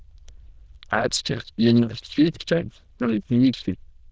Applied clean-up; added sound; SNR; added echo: neural diffusion model UNIVERSE++.